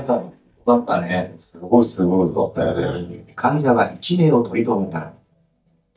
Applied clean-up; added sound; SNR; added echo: neural mask model DeepFilterNet 3.